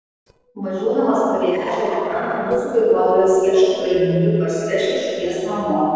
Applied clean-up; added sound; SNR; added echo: neural separator model SepFormer DNS4.